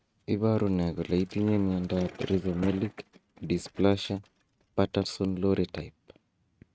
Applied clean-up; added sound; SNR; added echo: neural mask model RNNoise.